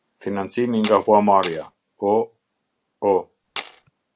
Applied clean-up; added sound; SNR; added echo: none; Tools; 12 dB; none.